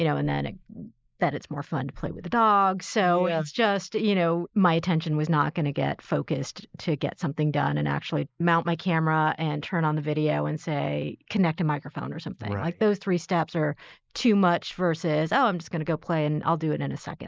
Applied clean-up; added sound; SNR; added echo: neural mask model Resemble Enhance denoiser.